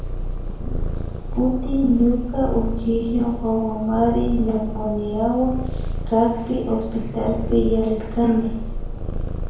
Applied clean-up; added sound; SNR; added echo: none; Purr; 4 dB; reverberation time 0.9 s.